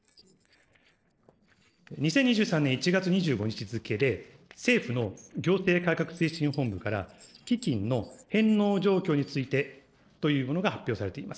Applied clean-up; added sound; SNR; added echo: neural separator model SepFormer DNS4.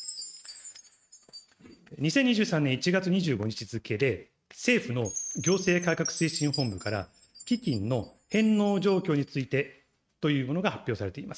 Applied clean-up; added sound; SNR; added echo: neural mask model RNNoise.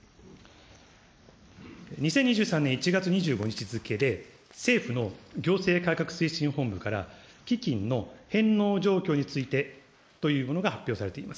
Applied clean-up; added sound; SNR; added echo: neural mask model Resemble Enhance denoiser.